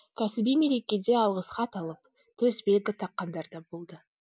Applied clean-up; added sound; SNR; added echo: none; none; none; none.